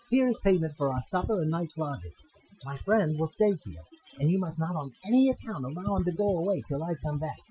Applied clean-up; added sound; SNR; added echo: classical method Wiener filter.